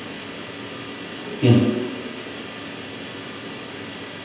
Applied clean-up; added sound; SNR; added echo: none; none; none; reverberation time 1.1 s.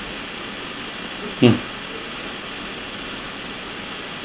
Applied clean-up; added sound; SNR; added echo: none; none; none; none.